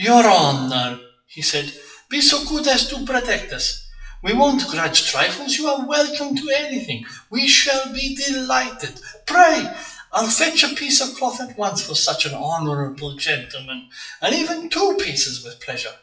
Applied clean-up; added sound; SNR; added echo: classical method WPE with log-MMSE.